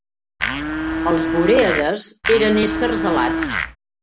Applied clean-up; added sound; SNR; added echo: none; Domestic sounds, home sounds; 1 dB; none.